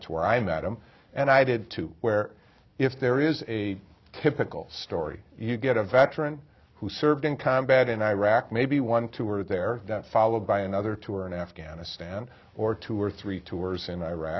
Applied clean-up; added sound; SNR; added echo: none; none; none; none.